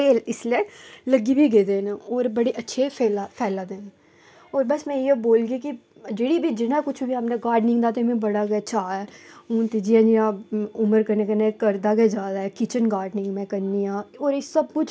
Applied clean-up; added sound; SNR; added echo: none; none; none; none.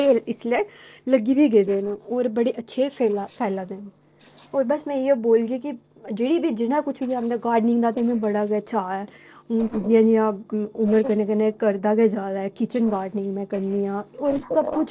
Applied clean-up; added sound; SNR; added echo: neural separator model SepFormer DNS4.